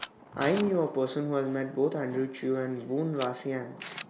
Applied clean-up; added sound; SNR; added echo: none; Thunder + Camera; 12 dB; none.